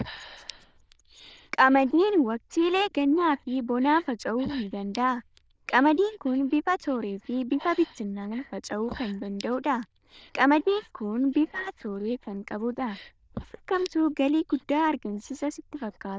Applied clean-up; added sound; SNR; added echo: neural diffusion model UNIVERSE++.